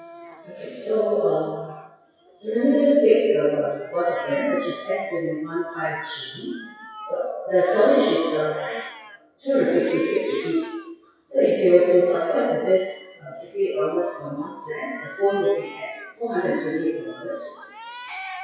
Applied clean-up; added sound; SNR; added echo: classical method WPE with log-MMSE.